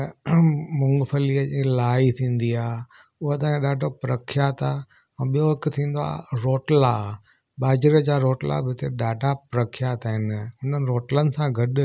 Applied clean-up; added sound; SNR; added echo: none; none; none; none.